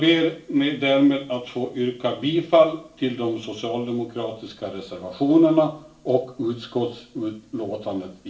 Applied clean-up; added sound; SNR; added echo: none; none; none; reverberation time 0.4 s.